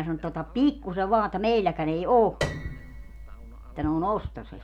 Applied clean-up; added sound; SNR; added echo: none; Piano; 10 dB; none.